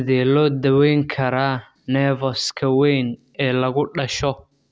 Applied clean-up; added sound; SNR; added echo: none; none; none; none.